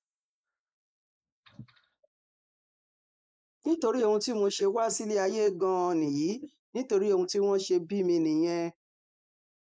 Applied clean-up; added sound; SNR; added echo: neural mask model Resemble Enhance denoiser.